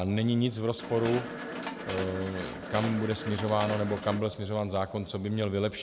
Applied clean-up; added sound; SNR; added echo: none; Mechanisms; 8 dB; none.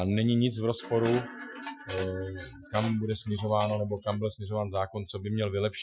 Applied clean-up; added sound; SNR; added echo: classical method Wiener filter.